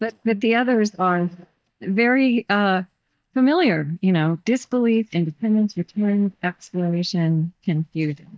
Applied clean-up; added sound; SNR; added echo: neural mask model DeepFilterNet 3.